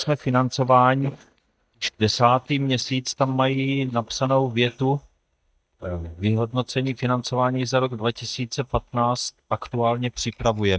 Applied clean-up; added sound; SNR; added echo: neural mask model DeepFilterNet 3.